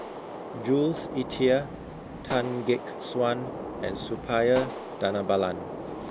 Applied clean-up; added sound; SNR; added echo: none; Gunshot, gunfire; 8 dB; none.